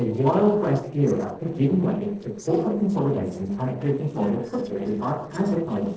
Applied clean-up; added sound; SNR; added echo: neural separator model SepFormer DNS4.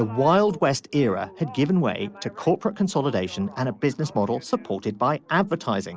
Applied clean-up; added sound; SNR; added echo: none; none; none; none.